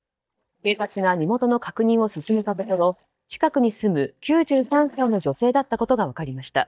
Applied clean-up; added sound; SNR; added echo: neural mask model DeepFilterNet 3.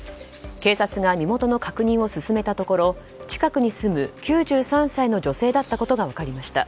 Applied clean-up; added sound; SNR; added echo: none; none; none; none.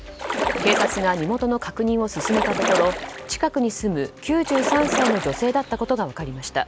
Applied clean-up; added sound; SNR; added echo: none; Splash, splatter; 3 dB; none.